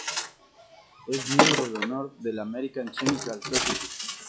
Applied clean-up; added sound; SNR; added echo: classical method log-MMSE.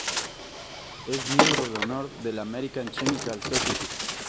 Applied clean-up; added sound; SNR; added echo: none; Bird; -3 dB; none.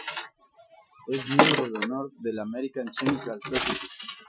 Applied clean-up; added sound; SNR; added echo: classical method Wiener filter.